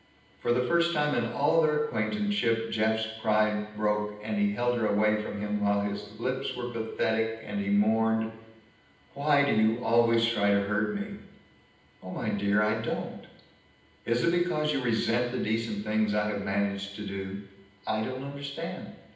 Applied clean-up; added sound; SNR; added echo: none; none; none; reverberation time 0.9 s.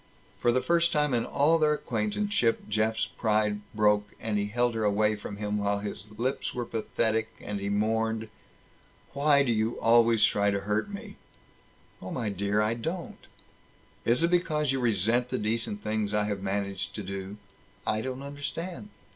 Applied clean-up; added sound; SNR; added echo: none; none; none; none.